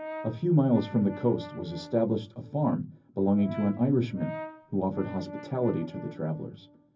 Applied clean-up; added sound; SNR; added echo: none; Brass instrument; 15 dB; reverberation time 0.4 s.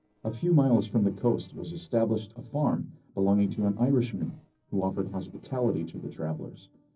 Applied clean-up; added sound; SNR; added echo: neural separator model SepFormer DNS4.